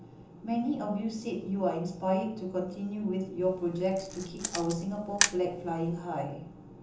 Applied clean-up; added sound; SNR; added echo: none; Camera; 3 dB; reverberation time 0.6 s.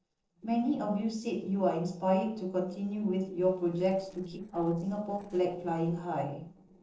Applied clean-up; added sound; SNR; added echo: neural separator model SepFormer DNS4.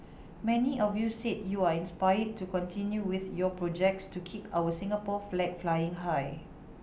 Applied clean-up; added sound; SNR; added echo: none; none; none; none.